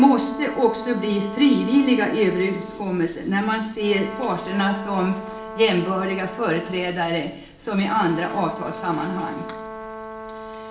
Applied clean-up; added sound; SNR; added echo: none; Brass instrument; 13 dB; reverberation time 0.8 s.